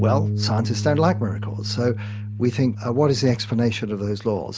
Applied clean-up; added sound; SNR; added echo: none; Bass guitar; 5 dB; none.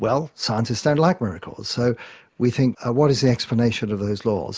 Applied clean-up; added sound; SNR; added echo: none; none; none; none.